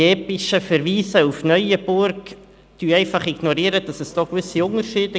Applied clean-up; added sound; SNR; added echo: none; none; none; none.